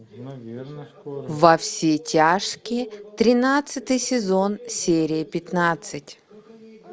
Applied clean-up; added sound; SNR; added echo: none; none; none; none.